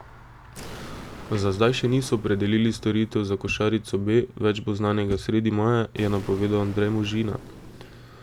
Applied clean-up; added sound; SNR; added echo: none; Explosion; 18 dB; none.